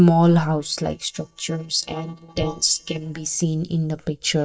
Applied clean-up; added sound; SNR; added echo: neural mask model DeepFilterNet 3.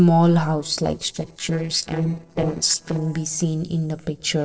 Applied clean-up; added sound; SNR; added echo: neural separator model SepFormer DNS4.